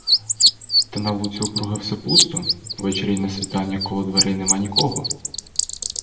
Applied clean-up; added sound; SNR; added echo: none; Bird; -3 dB; reverberation time 0.7 s.